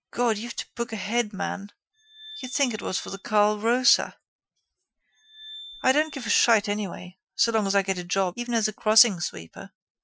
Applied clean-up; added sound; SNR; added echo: classical method Wiener filter.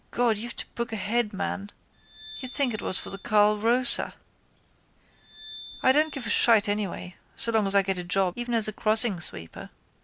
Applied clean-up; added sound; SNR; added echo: none; Glass; 20 dB; none.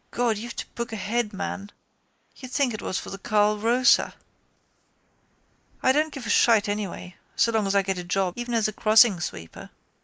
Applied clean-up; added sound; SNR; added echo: neural mask model Resemble Enhance denoiser.